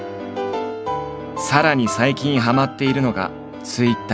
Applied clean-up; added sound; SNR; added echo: none; Bowed string instrument; 19 dB; none.